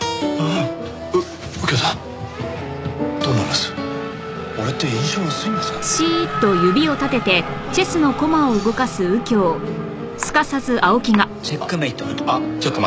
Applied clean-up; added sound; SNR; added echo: none; Race car, auto racing / Accelerating, revving, vroom; 10 dB; none.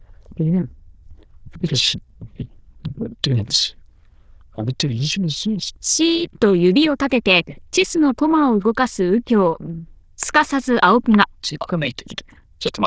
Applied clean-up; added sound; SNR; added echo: neural diffusion model UNIVERSE++.